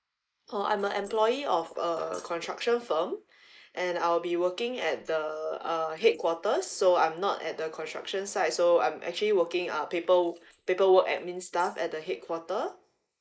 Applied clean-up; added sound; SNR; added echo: neural mask model Resemble Enhance denoiser.